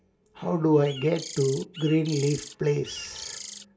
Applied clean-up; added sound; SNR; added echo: none; Bird; 13 dB; reverberation time 0.2 s.